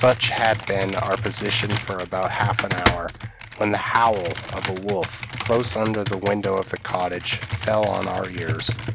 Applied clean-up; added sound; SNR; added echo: none; Computer keyboard; 5 dB; none.